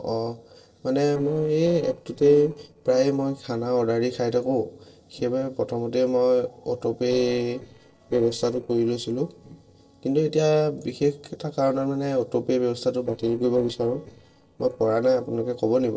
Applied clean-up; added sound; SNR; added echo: neural separator model SepFormer DNS4.